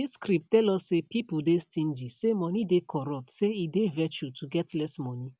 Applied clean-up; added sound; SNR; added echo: none; none; none; none.